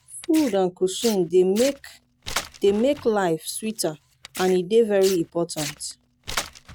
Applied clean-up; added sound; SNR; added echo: none; Tearing; 14 dB; none.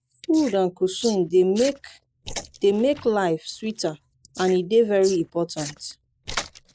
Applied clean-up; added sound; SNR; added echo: neural mask model Resemble Enhance denoiser.